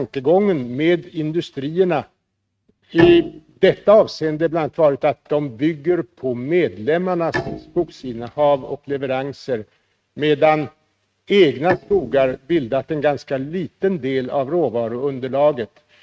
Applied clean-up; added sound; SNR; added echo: neural mask model RNNoise.